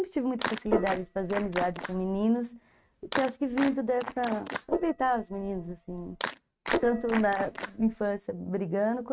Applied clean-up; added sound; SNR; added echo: neural mask model RNNoise.